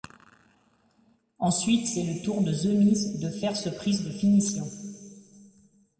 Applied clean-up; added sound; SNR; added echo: none; none; none; reverberation time 2.1 s.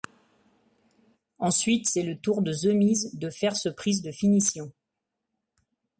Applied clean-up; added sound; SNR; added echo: none; none; none; none.